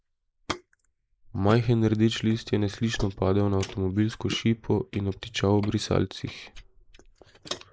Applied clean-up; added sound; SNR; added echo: neural mask model Resemble Enhance denoiser.